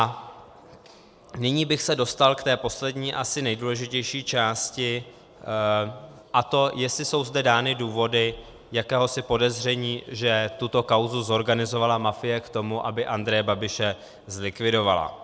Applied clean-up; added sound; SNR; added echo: none; none; none; none.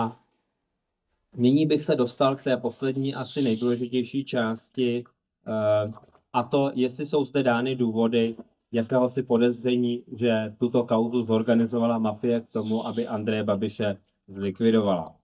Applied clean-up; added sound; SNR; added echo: neural mask model DeepFilterNet 3.